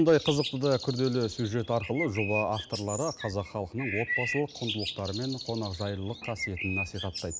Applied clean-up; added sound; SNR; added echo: none; Bird; 8 dB; none.